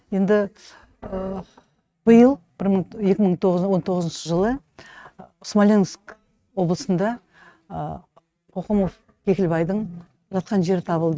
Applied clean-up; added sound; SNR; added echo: neural mask model RNNoise.